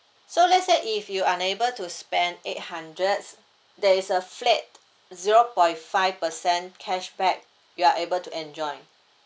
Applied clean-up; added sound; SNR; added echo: none; none; none; none.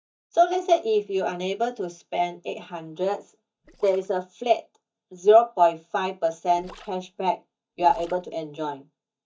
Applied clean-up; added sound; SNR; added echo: neural mask model DeepFilterNet 3.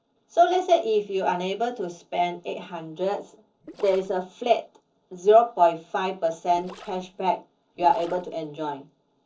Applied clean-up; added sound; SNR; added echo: neural separator model SepFormer DNS4.